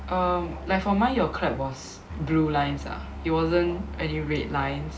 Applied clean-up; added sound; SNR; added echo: none; Musical instrument; 11 dB; none.